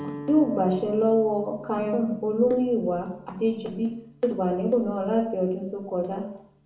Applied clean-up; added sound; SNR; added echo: none; Guitar; 19 dB; reverberation time 0.6 s.